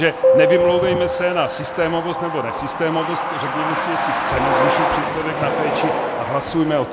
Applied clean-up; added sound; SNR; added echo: none; Truck + Piano; -2 dB; none.